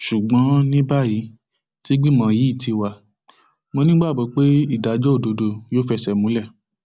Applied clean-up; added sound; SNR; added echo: none; none; none; none.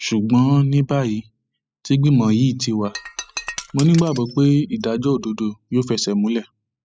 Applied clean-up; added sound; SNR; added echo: classical method spectral subtraction.